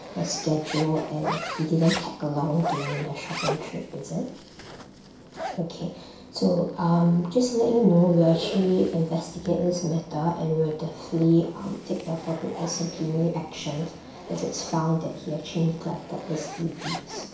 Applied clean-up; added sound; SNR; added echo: none; Zipper (clothing); 12 dB; reverberation time 0.6 s.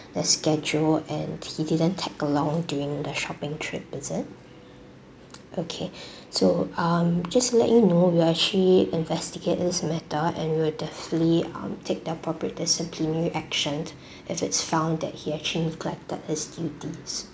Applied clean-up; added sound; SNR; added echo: none; none; none; none.